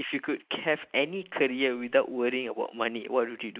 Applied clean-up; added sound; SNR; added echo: neural mask model Resemble Enhance denoiser.